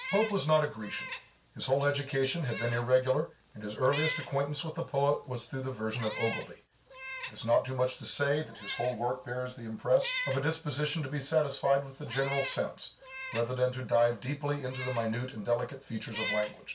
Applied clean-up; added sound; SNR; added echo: none; Meow; 12 dB; reverberation time 0.2 s.